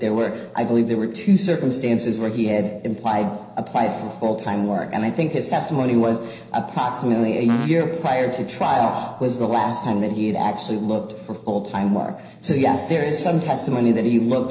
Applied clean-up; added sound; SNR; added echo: neural separator model SepFormer DNS4.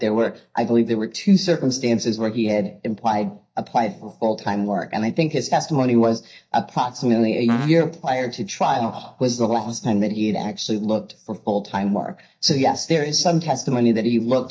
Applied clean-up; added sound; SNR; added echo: neural mask model DeepFilterNet 3.